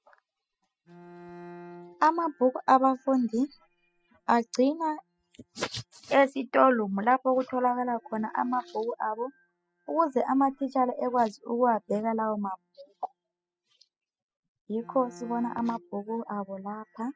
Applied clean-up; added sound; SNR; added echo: classical method spectral subtraction.